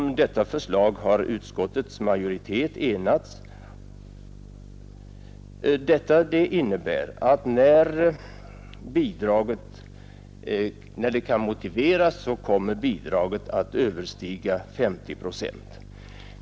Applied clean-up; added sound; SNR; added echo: none; none; none; none.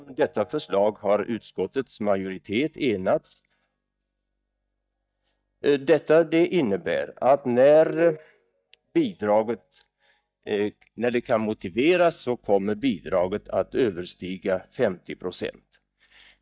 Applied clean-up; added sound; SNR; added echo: neural mask model DeepFilterNet 3.